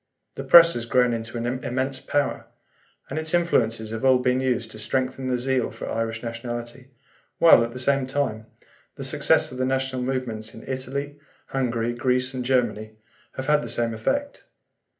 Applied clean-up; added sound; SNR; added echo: none; none; none; reverberation time 0.3 s.